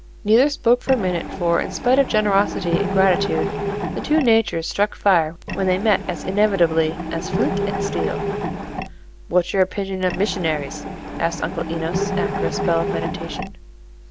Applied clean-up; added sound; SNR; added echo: none; Mechanisms; 5 dB; none.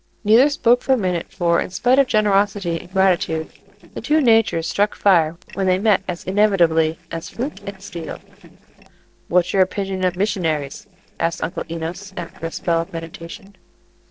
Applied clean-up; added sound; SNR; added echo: neural separator model SepFormer DNS4.